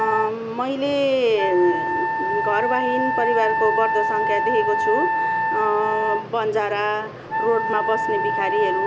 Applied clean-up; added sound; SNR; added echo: none; Wind instrument, woodwind instrument; 1 dB; none.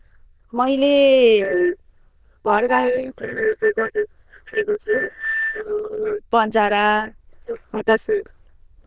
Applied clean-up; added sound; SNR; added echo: neural diffusion model UNIVERSE++.